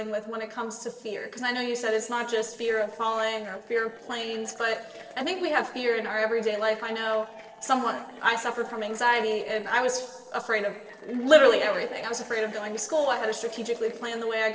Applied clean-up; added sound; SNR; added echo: neural separator model SepFormer DNS4.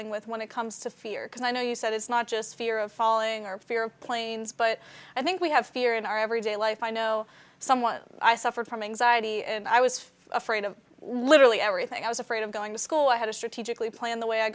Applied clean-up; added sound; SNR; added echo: none; none; none; none.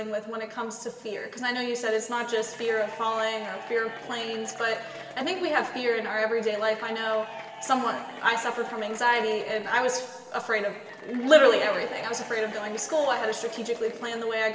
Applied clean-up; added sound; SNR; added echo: none; Applause / Crowd / Cheering; 15 dB; reverberation time 2.4 s.